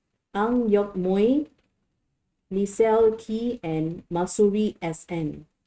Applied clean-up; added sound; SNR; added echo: neural mask model RNNoise.